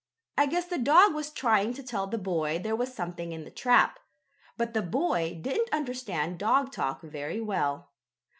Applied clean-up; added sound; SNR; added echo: none; none; none; none.